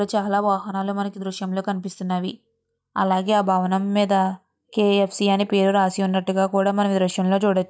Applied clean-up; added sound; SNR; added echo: neural mask model DeepFilterNet 3.